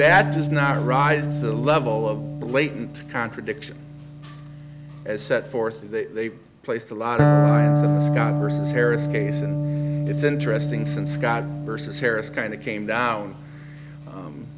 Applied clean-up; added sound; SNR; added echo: none; Electric guitar; -1 dB; none.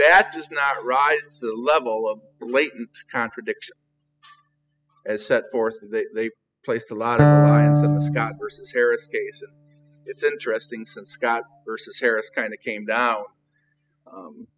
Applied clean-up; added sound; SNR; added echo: classical method spectral subtraction.